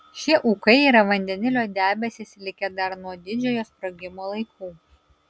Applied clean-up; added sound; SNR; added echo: none; none; none; none.